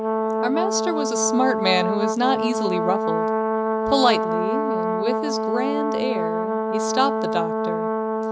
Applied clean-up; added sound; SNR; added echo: none; Brass instrument; -2 dB; none.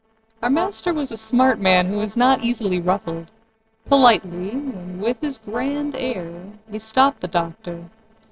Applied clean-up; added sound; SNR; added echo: neural separator model SepFormer DNS4.